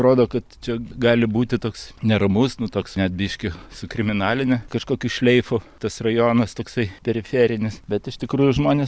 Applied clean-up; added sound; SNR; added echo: none; none; none; none.